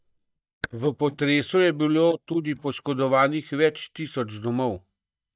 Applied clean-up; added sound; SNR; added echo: neural mask model DeepFilterNet 3.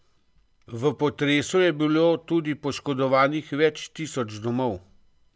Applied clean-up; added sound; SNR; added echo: none; none; none; none.